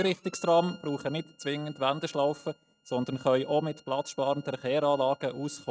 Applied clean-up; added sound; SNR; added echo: neural mask model RNNoise.